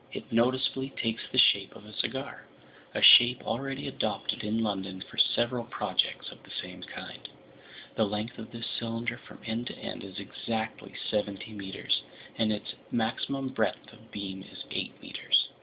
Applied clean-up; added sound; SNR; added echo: none; none; none; none.